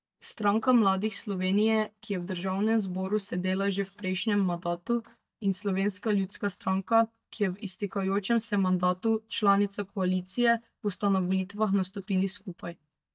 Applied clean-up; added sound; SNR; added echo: neural mask model DeepFilterNet 3.